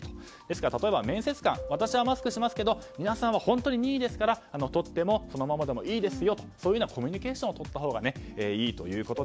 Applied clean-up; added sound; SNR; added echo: none; Keyboard (musical); 19 dB; none.